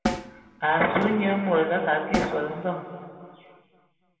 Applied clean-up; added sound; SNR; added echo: none; Snare drum; 9 dB; reverberation time 2.2 s.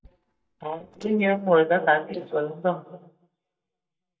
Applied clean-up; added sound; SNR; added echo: neural mask model DeepFilterNet 3.